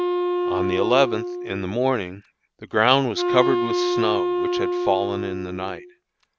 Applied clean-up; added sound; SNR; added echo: none; Wind instrument, woodwind instrument; 1 dB; none.